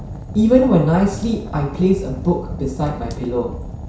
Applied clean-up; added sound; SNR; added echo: none; Fire; 11 dB; reverberation time 0.6 s.